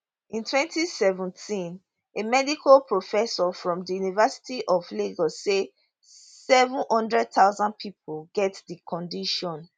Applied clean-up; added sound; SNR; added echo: none; none; none; none.